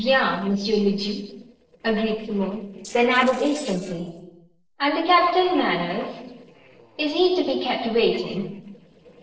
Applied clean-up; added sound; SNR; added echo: neural separator model SepFormer DNS4.